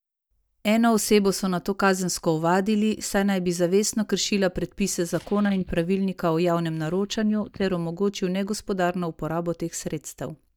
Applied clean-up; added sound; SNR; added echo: neural mask model DeepFilterNet 3.